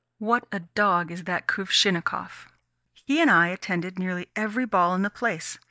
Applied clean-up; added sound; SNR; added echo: neural mask model DeepFilterNet 3.